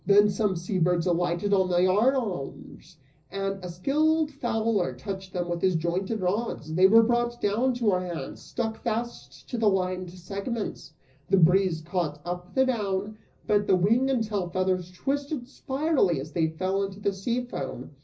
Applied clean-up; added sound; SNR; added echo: none; none; none; reverberation time 0.4 s.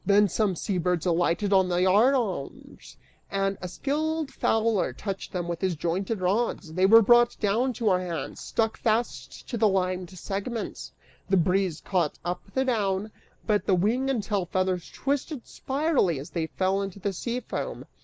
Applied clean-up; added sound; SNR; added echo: none; none; none; none.